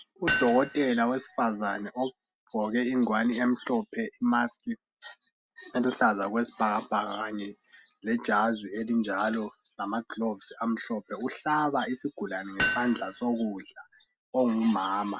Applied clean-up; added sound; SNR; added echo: none; Hammer; 5 dB; none.